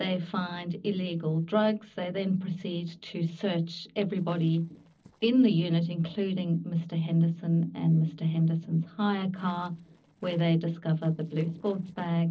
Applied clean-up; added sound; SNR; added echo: neural separator model SepFormer DNS4.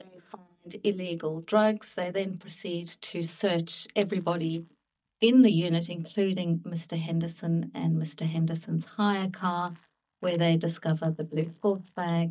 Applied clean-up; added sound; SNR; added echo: neural mask model DeepFilterNet 3.